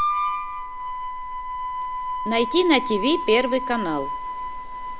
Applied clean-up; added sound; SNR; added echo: none; Harmonica; 3 dB; none.